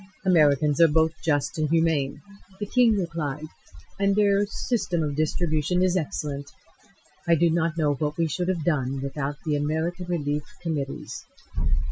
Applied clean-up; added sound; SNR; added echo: classical method Wiener filter.